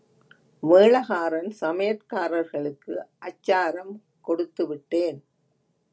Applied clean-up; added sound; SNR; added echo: none; none; none; none.